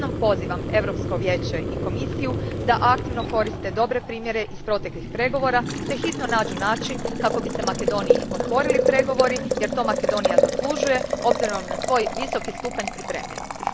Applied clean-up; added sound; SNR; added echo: none; Boiling; 0 dB; none.